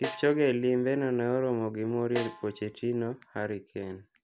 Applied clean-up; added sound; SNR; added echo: none; Snare drum; 15 dB; none.